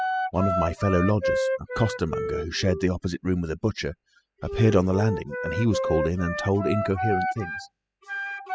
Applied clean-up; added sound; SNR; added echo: classical method spectral subtraction.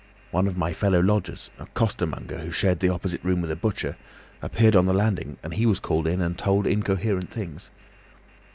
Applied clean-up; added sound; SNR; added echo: none; none; none; none.